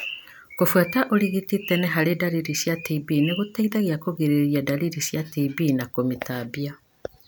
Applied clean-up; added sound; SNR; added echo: none; none; none; none.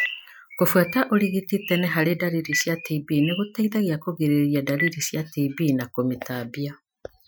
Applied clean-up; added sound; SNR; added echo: classical method Wiener filter.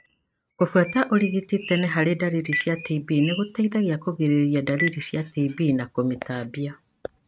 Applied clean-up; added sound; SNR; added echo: neural mask model RNNoise.